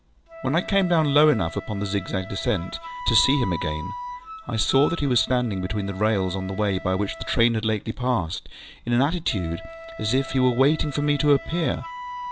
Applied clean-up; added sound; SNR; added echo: none; Wind instrument, woodwind instrument; 14 dB; none.